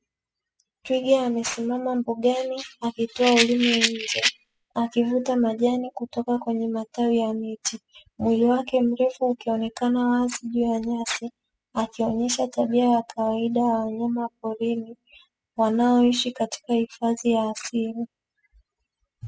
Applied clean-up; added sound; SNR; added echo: classical method spectral subtraction.